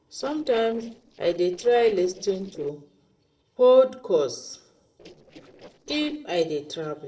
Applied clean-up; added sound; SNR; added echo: neural separator model SepFormer DNS4.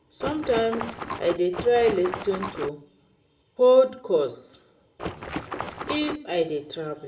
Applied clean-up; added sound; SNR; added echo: none; Water / Splash, splatter; 8 dB; reverberation time 0.6 s.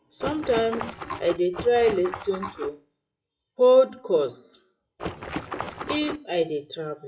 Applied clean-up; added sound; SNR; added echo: classical method WPE with log-MMSE.